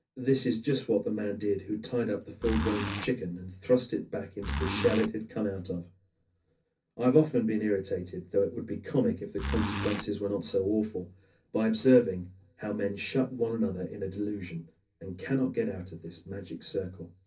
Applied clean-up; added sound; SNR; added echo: none; Zipper (clothing); 2 dB; reverberation time 0.3 s.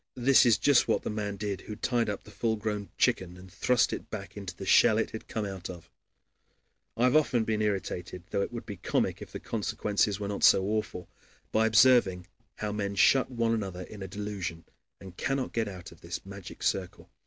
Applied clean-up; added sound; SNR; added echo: none; none; none; none.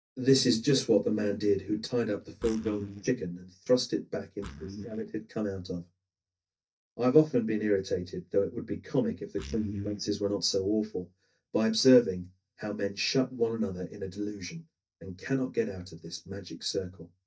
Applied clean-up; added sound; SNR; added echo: neural mask model DeepFilterNet 3.